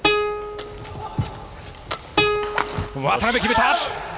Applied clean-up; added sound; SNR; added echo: none; Plucked string instrument; 2 dB; none.